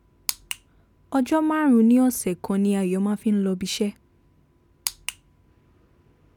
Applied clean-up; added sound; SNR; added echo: none; none; none; none.